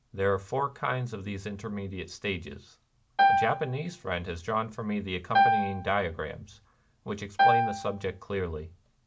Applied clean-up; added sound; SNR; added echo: none; Piano; -5 dB; none.